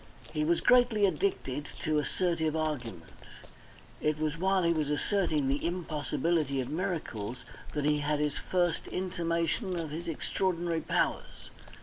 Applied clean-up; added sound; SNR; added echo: none; Chewing, mastication; 11 dB; none.